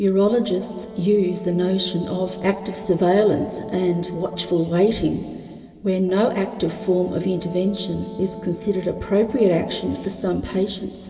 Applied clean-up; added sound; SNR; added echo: none; Brass instrument; 17 dB; reverberation time 2.4 s.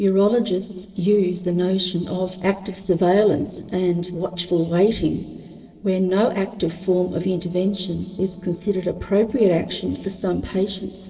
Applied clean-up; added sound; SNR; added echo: neural separator model SepFormer DNS4.